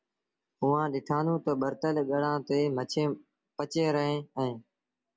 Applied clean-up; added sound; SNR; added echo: none; none; none; none.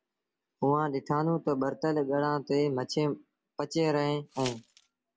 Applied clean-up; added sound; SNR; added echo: none; Glass; 17 dB; none.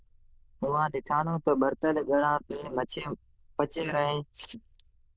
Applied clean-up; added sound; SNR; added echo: neural diffusion model UNIVERSE++.